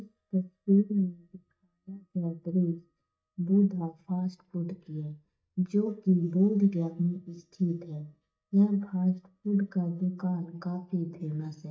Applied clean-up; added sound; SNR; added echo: neural mask model DeepFilterNet 3.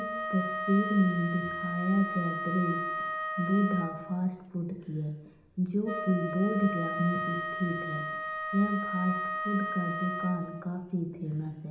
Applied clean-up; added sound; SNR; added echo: none; Wind instrument, woodwind instrument; 4 dB; reverberation time 0.8 s.